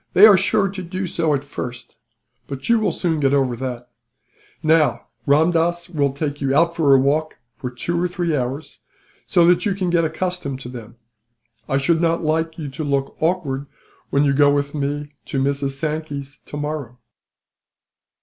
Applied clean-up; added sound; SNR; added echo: none; none; none; none.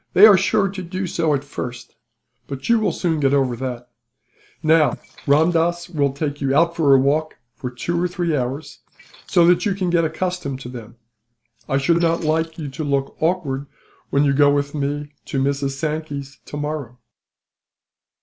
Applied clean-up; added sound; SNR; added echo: neural mask model Resemble Enhance denoiser.